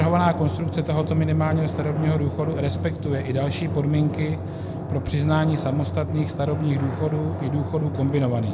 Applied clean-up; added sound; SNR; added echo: none; Drum; 5 dB; none.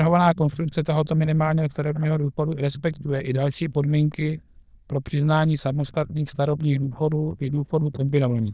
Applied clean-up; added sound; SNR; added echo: neural diffusion model UNIVERSE++.